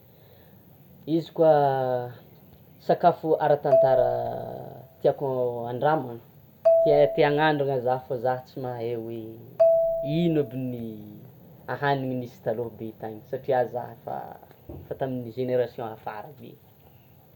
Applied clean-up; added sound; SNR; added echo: none; Marimba, xylophone; 1 dB; none.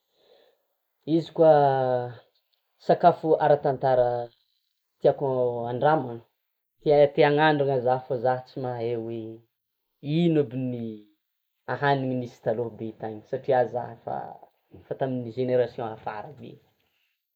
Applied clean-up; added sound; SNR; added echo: neural mask model Resemble Enhance denoiser.